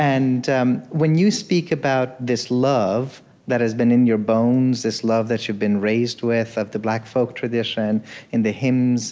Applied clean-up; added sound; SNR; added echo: none; none; none; none.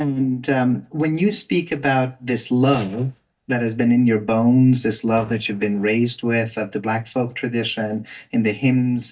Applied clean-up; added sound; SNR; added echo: neural mask model DeepFilterNet 3.